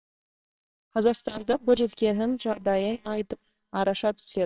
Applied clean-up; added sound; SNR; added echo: neural separator model SepFormer WHAMR!.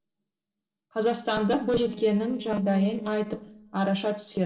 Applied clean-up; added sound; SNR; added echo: neural separator model SepFormer DNS4.